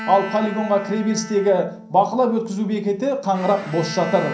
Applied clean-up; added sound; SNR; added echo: none; Bowed string instrument; 14 dB; reverberation time 0.6 s.